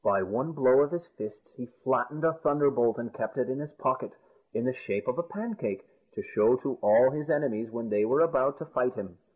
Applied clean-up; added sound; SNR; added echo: none; none; none; none.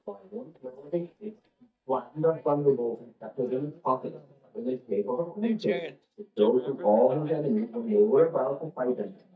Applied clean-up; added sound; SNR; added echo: neural mask model DeepFilterNet 3.